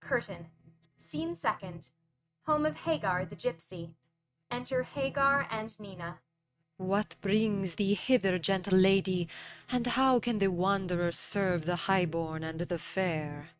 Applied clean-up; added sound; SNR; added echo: neural mask model RNNoise.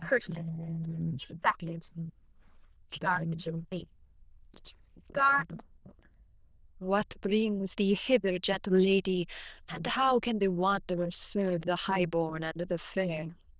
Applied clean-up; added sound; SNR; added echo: neural diffusion model UNIVERSE++.